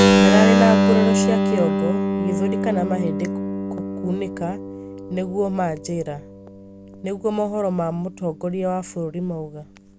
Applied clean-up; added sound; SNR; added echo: none; Keyboard (musical); -4 dB; none.